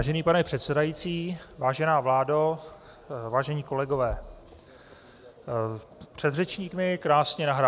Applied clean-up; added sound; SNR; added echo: none; none; none; none.